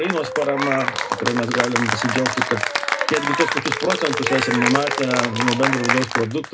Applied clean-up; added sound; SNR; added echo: none; Applause / Cheering; 0 dB; reverberation time 0.2 s.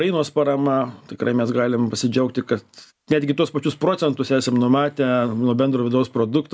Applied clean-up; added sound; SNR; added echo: none; none; none; none.